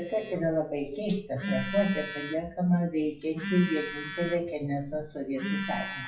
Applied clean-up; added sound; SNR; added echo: classical method WPE with log-MMSE.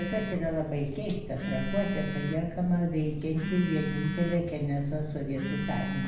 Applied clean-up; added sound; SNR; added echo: none; Telephone; 5 dB; reverberation time 0.9 s.